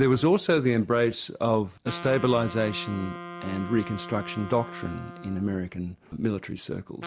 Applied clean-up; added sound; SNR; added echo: none; Wind instrument, woodwind instrument; 15 dB; none.